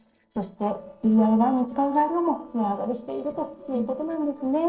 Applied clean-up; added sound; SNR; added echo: neural separator model SepFormer DNS4.